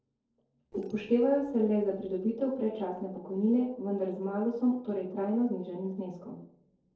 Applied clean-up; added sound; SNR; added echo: neural separator model SepFormer DNS4.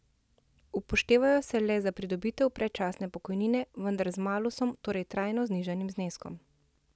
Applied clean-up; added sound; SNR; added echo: none; none; none; none.